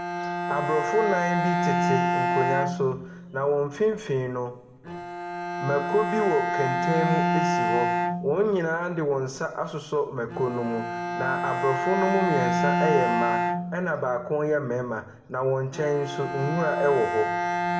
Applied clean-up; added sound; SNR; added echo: none; Bowed string instrument; 1 dB; reverberation time 1.0 s.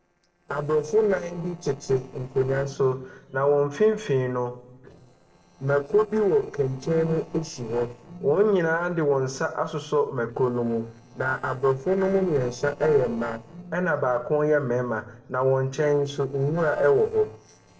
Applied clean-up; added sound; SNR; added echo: neural separator model SepFormer DNS4.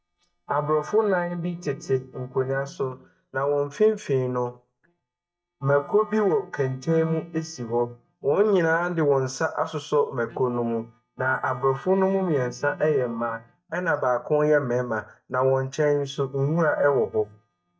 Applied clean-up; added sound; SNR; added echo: neural mask model DeepFilterNet 3.